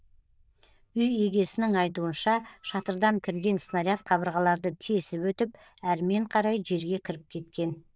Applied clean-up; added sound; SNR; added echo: neural diffusion model UNIVERSE++.